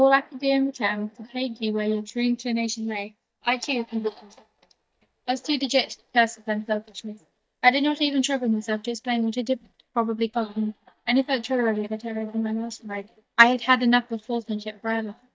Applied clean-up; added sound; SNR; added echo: neural mask model DeepFilterNet 3.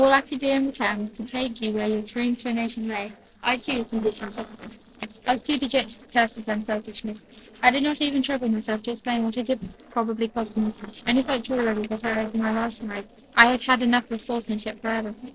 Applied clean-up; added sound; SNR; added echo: neural separator model SepFormer DNS4.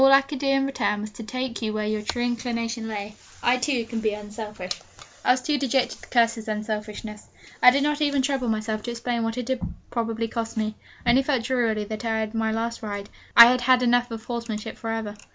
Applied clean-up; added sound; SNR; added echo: none; none; none; none.